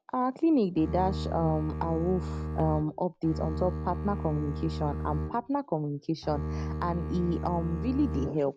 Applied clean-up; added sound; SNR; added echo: none; Bowed string instrument; 4 dB; none.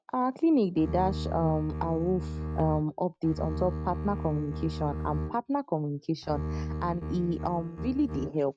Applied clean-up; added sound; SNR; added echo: neural mask model RNNoise.